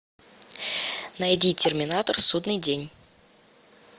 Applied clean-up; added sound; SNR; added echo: none; Marimba, xylophone; 14 dB; none.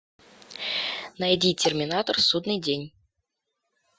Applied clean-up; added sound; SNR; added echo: classical method Wiener filter.